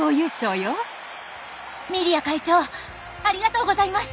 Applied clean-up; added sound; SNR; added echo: none; none; none; none.